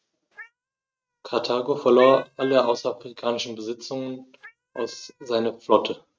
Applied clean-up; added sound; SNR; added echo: neural mask model RNNoise.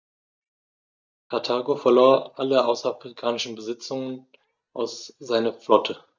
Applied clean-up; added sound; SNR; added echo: neural mask model DeepFilterNet 3.